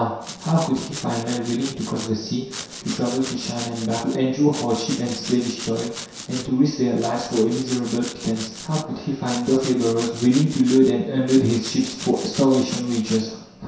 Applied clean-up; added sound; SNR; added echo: none; Domestic sounds, home sounds; 14 dB; reverberation time 0.7 s.